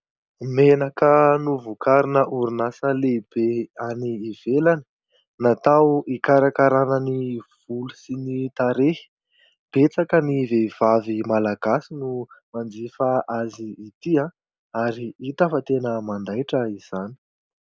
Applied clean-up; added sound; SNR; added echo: none; none; none; none.